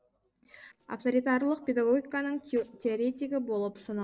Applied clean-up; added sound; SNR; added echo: neural separator model SepFormer DNS4.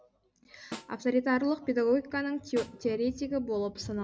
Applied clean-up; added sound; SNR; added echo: none; Snare drum; 18 dB; none.